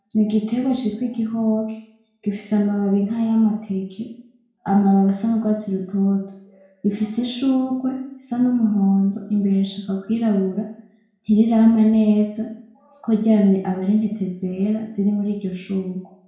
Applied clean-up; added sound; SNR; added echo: none; none; none; reverberation time 0.5 s.